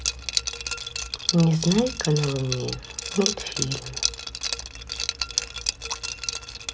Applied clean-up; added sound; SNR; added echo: none; Liquid; 3 dB; none.